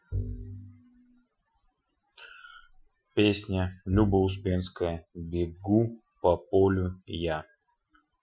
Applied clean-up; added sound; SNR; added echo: classical method Wiener filter.